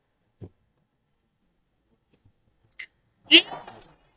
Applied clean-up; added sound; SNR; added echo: neural mask model DeepFilterNet 3.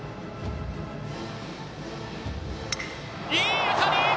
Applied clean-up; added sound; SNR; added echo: none; Bass drum / Thump, thud; 11 dB; none.